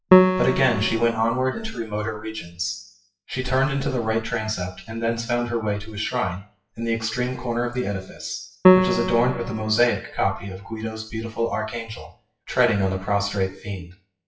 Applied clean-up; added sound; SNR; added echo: classical method WPE with log-MMSE.